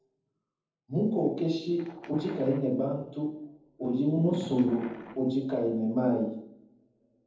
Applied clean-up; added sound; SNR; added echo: neural separator model SepFormer DNS4.